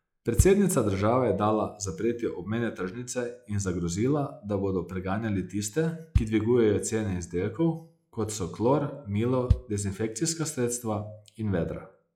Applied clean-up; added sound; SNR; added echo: classical method log-MMSE.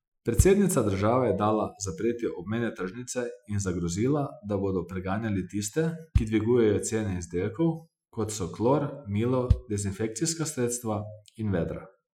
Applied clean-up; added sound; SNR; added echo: classical method Wiener filter.